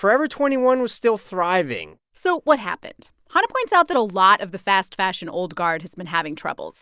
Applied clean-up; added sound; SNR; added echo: none; none; none; none.